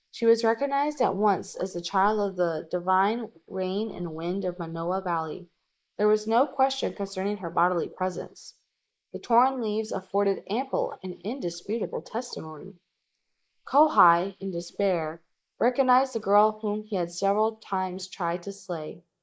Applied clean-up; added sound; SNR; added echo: neural mask model Resemble Enhance denoiser.